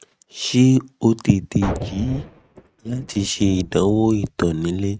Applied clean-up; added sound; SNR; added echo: neural mask model RNNoise.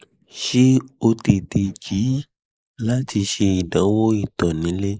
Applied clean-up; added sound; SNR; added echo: neural mask model Resemble Enhance denoiser.